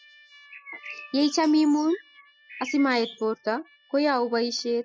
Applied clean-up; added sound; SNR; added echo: classical method spectral subtraction.